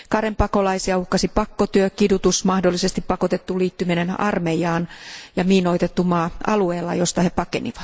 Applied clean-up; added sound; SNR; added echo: none; none; none; none.